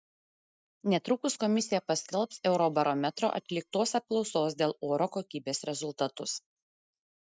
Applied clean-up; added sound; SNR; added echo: neural mask model DeepFilterNet 3.